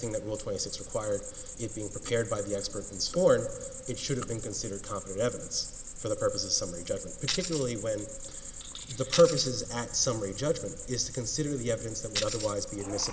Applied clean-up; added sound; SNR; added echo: none; Cricket + Tambourine; 8 dB; none.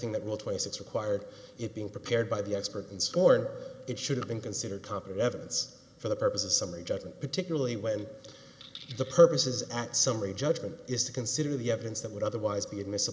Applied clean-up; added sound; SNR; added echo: none; none; none; none.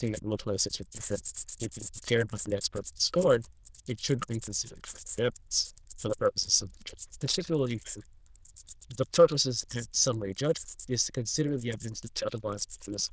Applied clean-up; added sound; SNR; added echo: neural diffusion model UNIVERSE++.